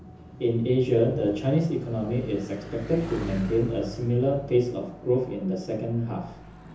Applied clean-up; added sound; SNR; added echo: none; Bicycle; 15 dB; reverberation time 0.6 s.